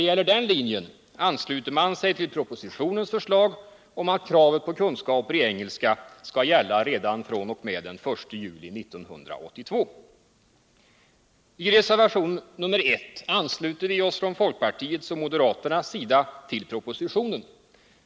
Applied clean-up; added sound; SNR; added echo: none; none; none; none.